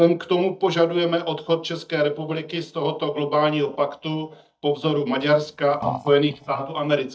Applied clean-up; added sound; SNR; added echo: neural mask model DeepFilterNet 3.